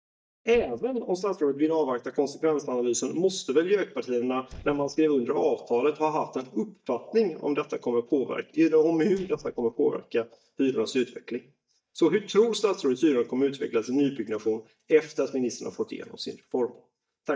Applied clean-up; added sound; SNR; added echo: neural mask model DeepFilterNet 3.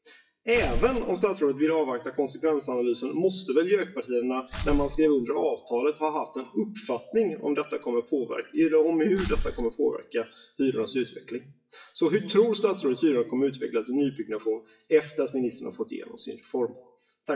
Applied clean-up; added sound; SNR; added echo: classical method WPE with log-MMSE.